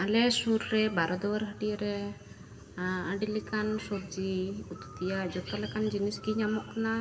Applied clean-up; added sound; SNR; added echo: none; Car passing by; 19 dB; reverberation time 1.6 s.